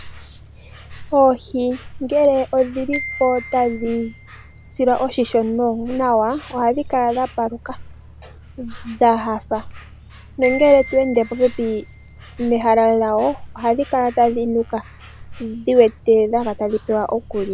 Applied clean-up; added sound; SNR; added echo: none; Glockenspiel + Insect; 16 dB; none.